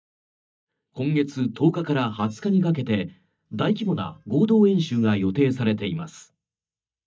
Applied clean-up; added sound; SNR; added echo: neural mask model DeepFilterNet 3.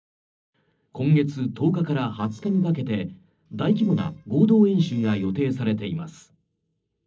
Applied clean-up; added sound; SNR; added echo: neural separator model SepFormer DNS4.